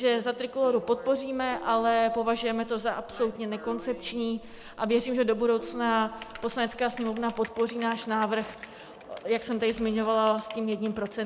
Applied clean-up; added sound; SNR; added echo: none; Gong + Typing; 19 dB; none.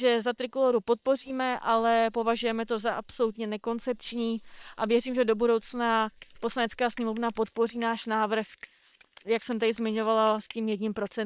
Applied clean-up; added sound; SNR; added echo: neural separator model SepFormer WHAM!.